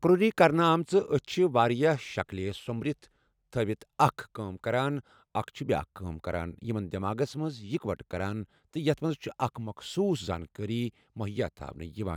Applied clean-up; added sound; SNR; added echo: none; none; none; none.